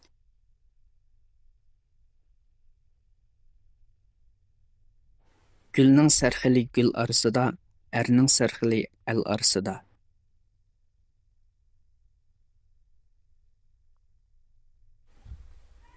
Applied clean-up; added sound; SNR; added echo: neural diffusion model UNIVERSE++.